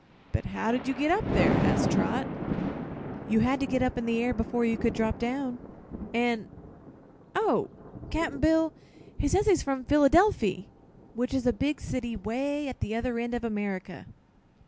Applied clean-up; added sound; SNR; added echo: none; Thunder; 7 dB; none.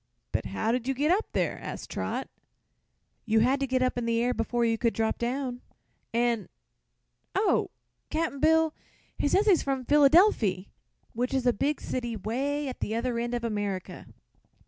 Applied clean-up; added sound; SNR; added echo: none; none; none; none.